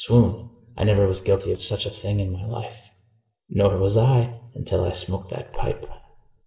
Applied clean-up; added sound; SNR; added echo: neural separator model SepFormer DNS4.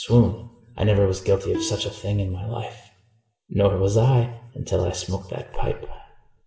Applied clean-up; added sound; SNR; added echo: none; Plucked string instrument; 12 dB; reverberation time 0.6 s.